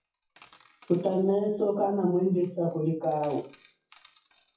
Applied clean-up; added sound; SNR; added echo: classical method WPE with log-MMSE.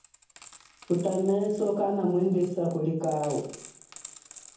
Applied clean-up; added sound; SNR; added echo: none; Coin (dropping); 20 dB; reverberation time 0.7 s.